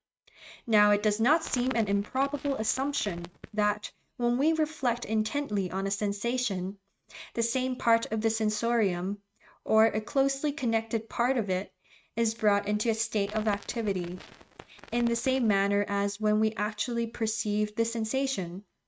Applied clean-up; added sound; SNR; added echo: neural mask model RNNoise.